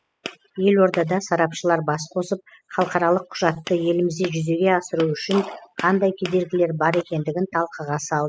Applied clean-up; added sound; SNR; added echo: classical method spectral subtraction.